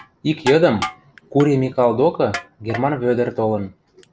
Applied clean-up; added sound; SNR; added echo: none; Crushing; 14 dB; none.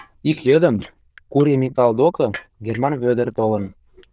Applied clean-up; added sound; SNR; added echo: neural diffusion model UNIVERSE++.